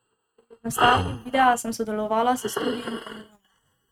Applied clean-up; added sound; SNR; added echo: neural mask model RNNoise.